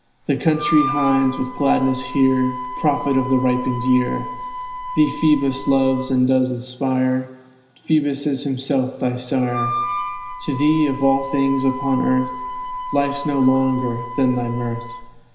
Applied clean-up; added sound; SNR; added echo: none; Harmonica; 9 dB; reverberation time 0.9 s.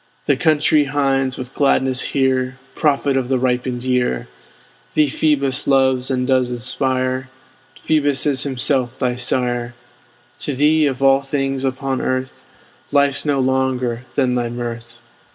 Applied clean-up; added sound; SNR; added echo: none; none; none; none.